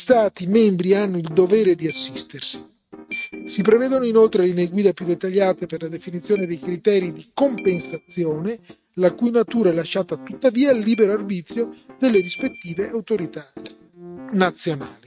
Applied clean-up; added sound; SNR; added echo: neural mask model RNNoise.